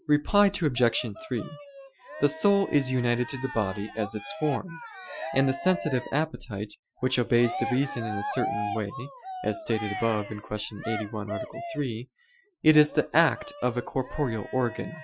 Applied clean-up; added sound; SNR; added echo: classical method Wiener filter.